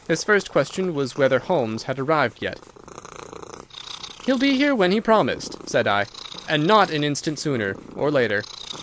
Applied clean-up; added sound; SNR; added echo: none; Purr; 18 dB; none.